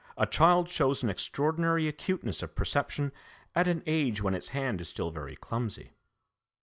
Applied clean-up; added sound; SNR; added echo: none; none; none; none.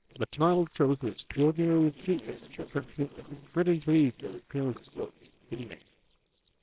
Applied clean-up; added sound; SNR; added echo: neural separator model SepFormer WHAMR!.